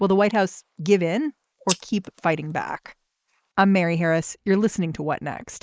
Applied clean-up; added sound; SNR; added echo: neural mask model Resemble Enhance denoiser.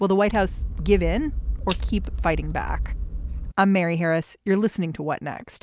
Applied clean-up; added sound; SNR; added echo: none; Scissors; 3 dB; none.